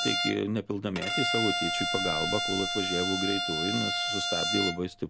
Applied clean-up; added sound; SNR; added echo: none; Bowed string instrument; -1 dB; none.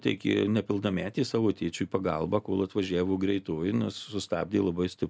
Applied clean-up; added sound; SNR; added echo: none; none; none; none.